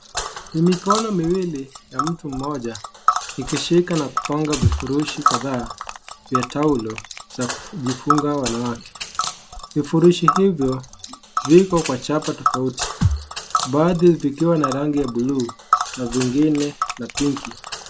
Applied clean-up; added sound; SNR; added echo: none; Tick + Thump, thud; 5 dB; none.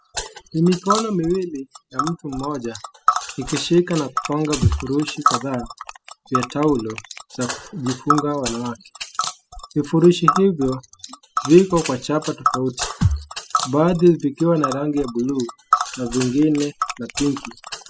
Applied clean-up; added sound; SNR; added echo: classical method spectral subtraction.